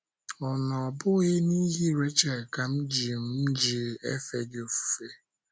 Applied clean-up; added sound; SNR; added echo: none; none; none; none.